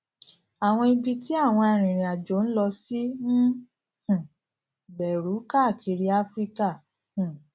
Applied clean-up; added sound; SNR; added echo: none; none; none; none.